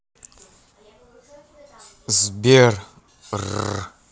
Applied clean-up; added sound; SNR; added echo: none; none; none; none.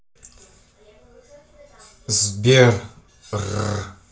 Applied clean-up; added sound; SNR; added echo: none; none; none; reverberation time 0.3 s.